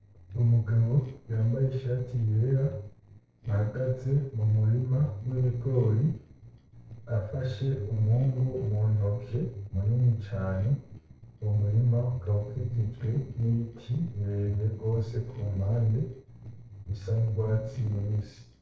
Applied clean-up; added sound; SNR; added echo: neural separator model SepFormer DNS4.